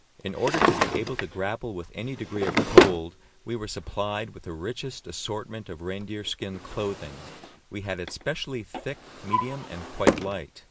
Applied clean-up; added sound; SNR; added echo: none; Drawer open or close; -4 dB; none.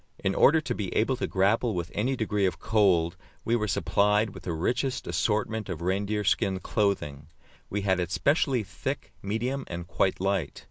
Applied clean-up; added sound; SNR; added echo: none; none; none; none.